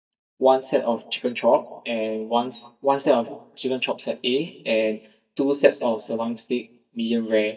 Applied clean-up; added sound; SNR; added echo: neural mask model DeepFilterNet 3.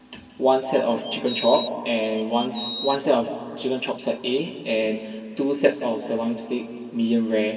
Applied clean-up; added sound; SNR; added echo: none; Bird vocalization, bird call, bird song; 8 dB; reverberation time 2.2 s.